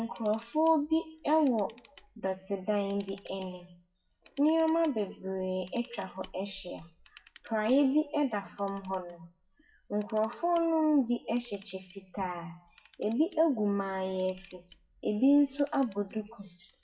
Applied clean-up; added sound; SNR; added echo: classical method WPE with log-MMSE.